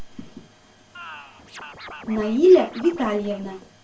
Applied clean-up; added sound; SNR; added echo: none; Scratching (performance technique); 18 dB; reverberation time 0.3 s.